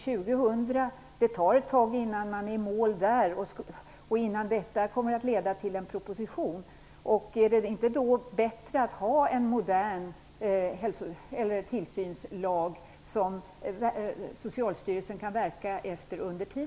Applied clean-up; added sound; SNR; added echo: none; none; none; none.